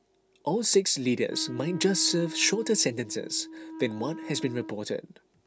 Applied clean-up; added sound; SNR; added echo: none; Wind instrument, woodwind instrument; 12 dB; none.